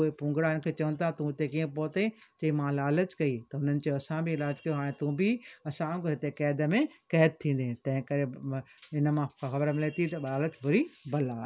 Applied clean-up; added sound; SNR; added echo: none; none; none; none.